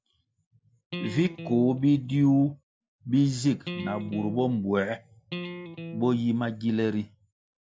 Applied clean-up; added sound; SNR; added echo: none; Electric guitar; 10 dB; none.